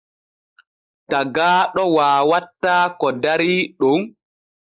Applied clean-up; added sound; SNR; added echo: neural mask model Resemble Enhance denoiser.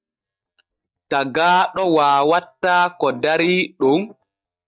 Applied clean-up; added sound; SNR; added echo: neural mask model DeepFilterNet 3.